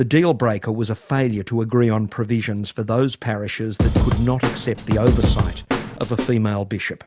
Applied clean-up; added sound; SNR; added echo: none; Snare drum / Drum kit; 0 dB; none.